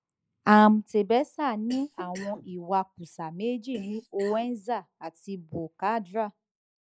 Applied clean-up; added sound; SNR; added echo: neural mask model Resemble Enhance denoiser.